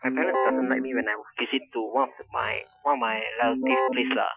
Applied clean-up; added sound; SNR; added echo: classical method Wiener filter.